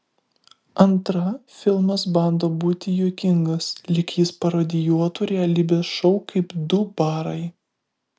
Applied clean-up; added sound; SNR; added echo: none; none; none; none.